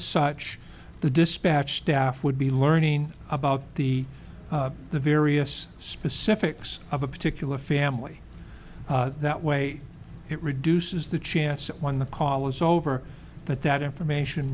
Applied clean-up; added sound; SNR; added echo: none; none; none; none.